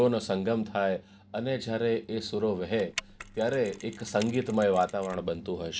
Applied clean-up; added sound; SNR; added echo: none; Mechanisms; 16 dB; none.